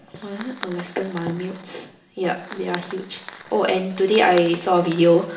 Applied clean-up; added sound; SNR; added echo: none; Fire; 15 dB; reverberation time 0.7 s.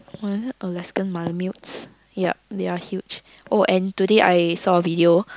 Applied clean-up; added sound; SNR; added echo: none; none; none; none.